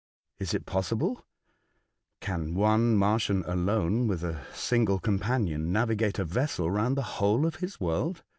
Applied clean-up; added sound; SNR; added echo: none; none; none; none.